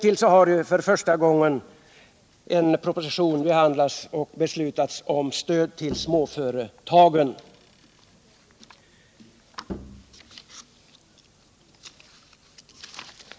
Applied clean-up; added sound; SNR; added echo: none; Bowed string instrument; 18 dB; none.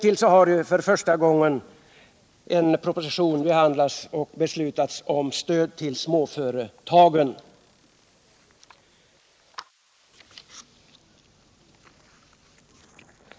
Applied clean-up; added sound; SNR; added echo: neural mask model Resemble Enhance denoiser.